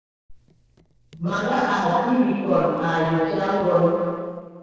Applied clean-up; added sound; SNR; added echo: neural separator model SepFormer DNS4.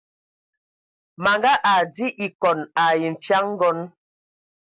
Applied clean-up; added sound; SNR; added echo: none; none; none; none.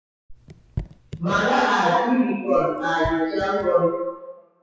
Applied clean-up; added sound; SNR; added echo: classical method WPE with log-MMSE.